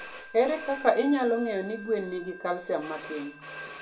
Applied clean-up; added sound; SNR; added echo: none; Telephone; 14 dB; reverberation time 0.2 s.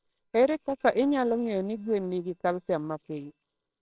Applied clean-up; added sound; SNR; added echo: neural separator model SepFormer WHAMR!.